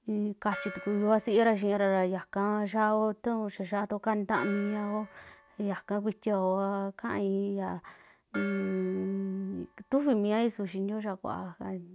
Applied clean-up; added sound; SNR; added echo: none; Gong; 18 dB; none.